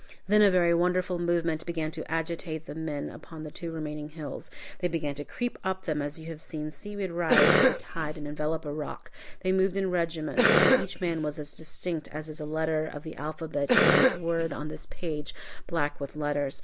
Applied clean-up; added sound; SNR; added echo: none; Cough; -4 dB; none.